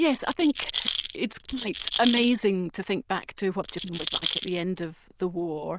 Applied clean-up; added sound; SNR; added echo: neural diffusion model UNIVERSE++.